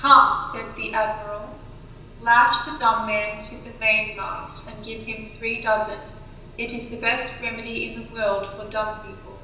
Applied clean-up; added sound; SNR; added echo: none; Mechanical fan; 18 dB; reverberation time 0.9 s.